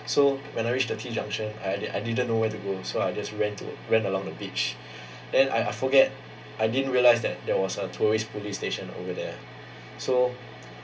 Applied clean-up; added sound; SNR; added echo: none; none; none; reverberation time 0.2 s.